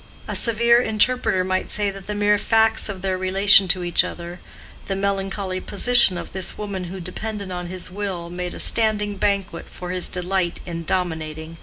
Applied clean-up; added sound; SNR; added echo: none; none; none; none.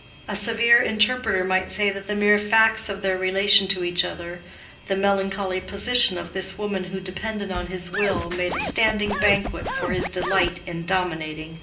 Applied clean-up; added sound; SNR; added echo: none; Scratching (performance technique); 5 dB; reverberation time 0.5 s.